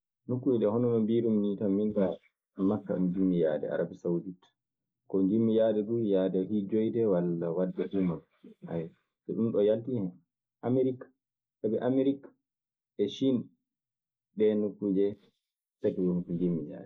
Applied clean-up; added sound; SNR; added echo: neural mask model Resemble Enhance denoiser.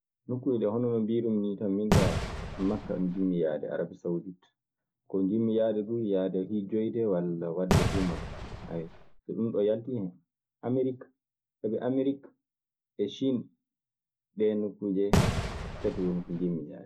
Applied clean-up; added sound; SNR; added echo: none; Fireworks; -1 dB; none.